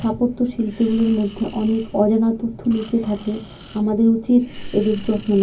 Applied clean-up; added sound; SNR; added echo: none; Breathing; 18 dB; reverberation time 0.4 s.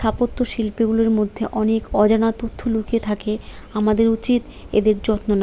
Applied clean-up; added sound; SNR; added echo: none; none; none; none.